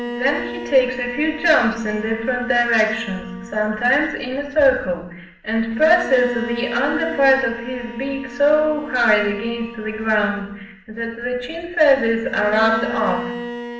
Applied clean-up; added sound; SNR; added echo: none; Bowed string instrument; 12 dB; reverberation time 0.7 s.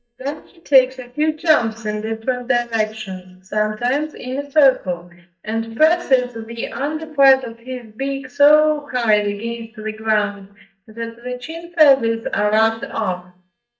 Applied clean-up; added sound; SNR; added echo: neural mask model DeepFilterNet 3.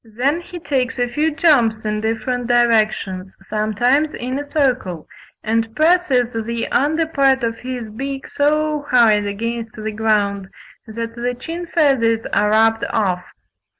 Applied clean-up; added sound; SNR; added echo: none; none; none; none.